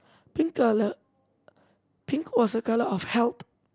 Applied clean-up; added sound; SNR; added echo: none; none; none; none.